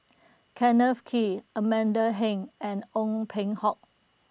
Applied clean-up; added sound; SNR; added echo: none; none; none; none.